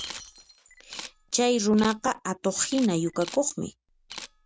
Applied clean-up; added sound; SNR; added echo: none; Camera + Shatter; 17 dB; none.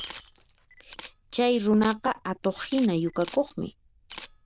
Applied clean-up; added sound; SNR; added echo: neural diffusion model UNIVERSE++.